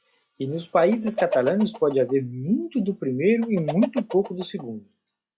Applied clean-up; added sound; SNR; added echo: classical method log-MMSE.